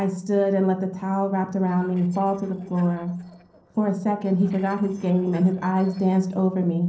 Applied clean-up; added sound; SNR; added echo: neural separator model SepFormer DNS4.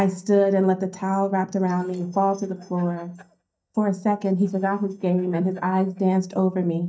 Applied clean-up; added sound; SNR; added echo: neural mask model DeepFilterNet 3.